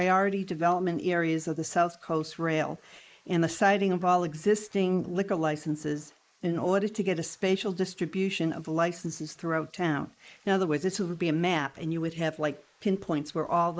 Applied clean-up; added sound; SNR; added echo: neural mask model Resemble Enhance denoiser.